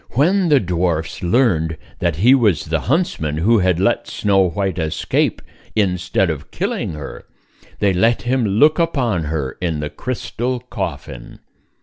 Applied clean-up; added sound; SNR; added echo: none; none; none; none.